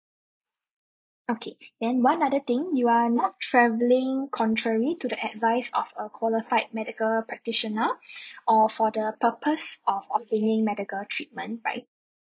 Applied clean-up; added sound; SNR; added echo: neural mask model Resemble Enhance denoiser.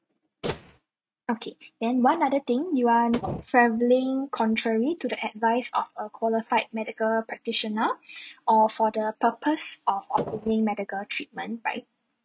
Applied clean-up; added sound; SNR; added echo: neural mask model RNNoise.